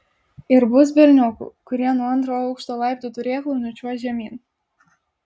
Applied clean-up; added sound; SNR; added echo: none; none; none; none.